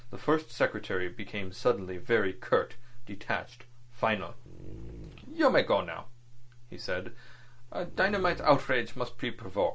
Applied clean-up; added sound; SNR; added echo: none; Dog; 16 dB; none.